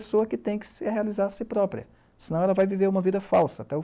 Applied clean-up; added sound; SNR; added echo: none; none; none; none.